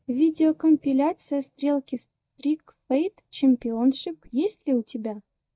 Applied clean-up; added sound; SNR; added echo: neural mask model DeepFilterNet 3.